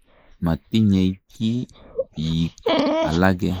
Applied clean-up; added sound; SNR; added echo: neural mask model Resemble Enhance denoiser.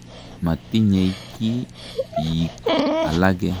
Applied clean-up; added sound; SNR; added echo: none; Dog; 5 dB; none.